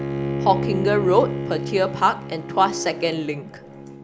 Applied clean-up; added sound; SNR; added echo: none; Bowed string instrument; 5 dB; none.